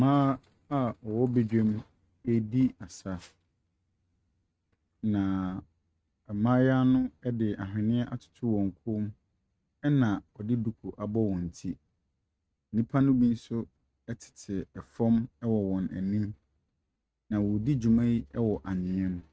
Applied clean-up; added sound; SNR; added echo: neural mask model RNNoise.